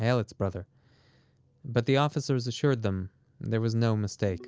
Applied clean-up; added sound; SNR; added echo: none; none; none; none.